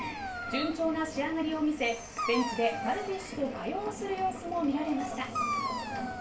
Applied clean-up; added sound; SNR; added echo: none; Dog; 7 dB; reverberation time 0.3 s.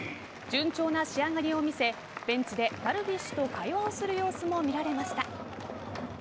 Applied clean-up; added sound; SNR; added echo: none; none; none; none.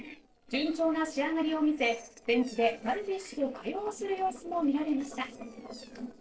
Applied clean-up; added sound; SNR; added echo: neural separator model SepFormer DNS4.